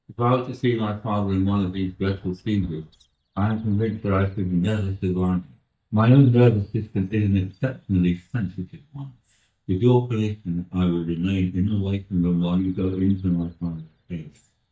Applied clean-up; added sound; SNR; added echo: neural mask model DeepFilterNet 3.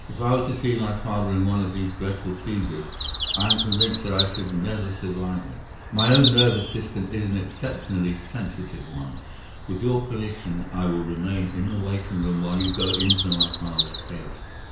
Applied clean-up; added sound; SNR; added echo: none; Bird vocalization, bird call, bird song; -1 dB; reverberation time 0.5 s.